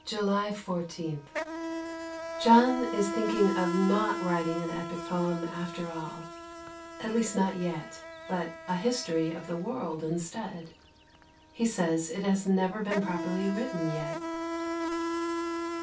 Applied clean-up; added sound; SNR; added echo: none; Insect; 7 dB; reverberation time 0.2 s.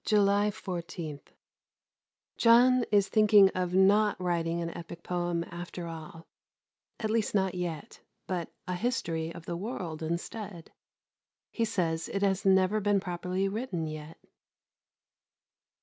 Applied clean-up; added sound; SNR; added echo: none; none; none; none.